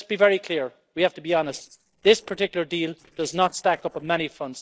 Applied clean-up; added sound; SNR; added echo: neural separator model SepFormer DNS4.